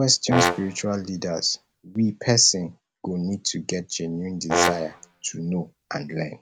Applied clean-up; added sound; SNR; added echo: none; Brass instrument; 3 dB; none.